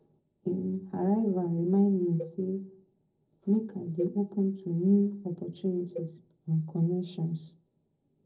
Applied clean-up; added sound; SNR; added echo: neural separator model SepFormer DNS4.